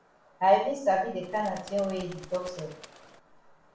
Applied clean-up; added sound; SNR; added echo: none; Bird; 19 dB; reverberation time 0.5 s.